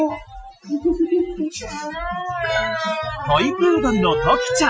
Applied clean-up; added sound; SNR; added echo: classical method Wiener filter.